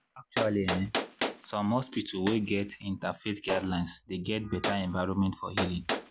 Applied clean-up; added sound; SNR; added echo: none; Gunshot, gunfire; 6 dB; none.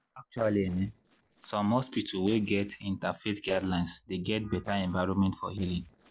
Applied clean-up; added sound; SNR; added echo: neural separator model SepFormer DNS4.